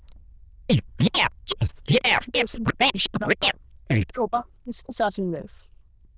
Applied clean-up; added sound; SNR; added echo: neural diffusion model UNIVERSE++.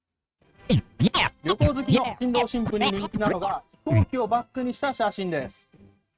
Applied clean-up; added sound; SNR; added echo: neural mask model RNNoise.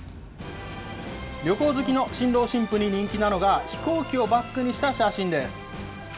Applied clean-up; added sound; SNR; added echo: none; none; none; none.